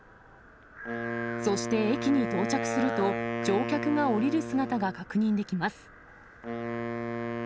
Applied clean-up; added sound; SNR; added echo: none; Wind instrument, woodwind instrument; 4 dB; none.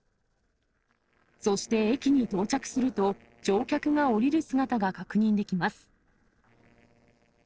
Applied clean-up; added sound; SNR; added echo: neural separator model SepFormer DNS4.